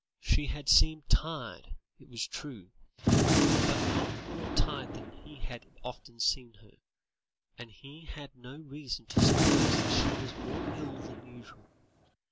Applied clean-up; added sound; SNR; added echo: none; Gunshot, gunfire; -4 dB; none.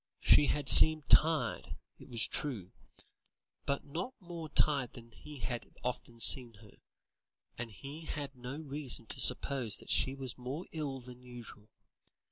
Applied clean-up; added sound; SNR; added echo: none; none; none; none.